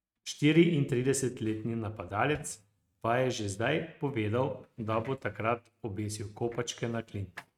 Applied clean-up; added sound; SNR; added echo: neural mask model RNNoise.